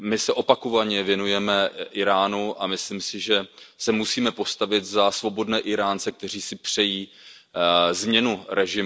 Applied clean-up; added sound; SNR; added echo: none; none; none; none.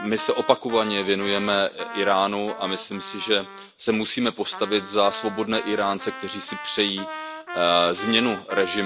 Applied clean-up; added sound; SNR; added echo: none; Trumpet; 12 dB; none.